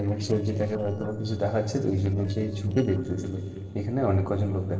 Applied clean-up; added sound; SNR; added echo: neural separator model SepFormer DNS4.